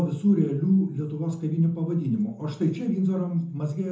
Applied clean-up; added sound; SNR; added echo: none; none; none; reverberation time 0.6 s.